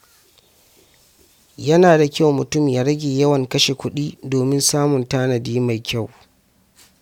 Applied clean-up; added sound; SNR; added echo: none; none; none; none.